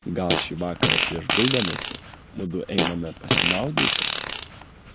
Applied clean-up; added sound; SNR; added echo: none; Fart; -5 dB; none.